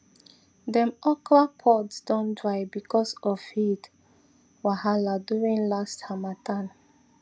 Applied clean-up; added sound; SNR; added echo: none; none; none; none.